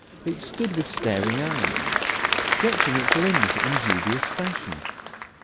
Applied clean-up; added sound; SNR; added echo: none; Applause / Crowd; -3 dB; none.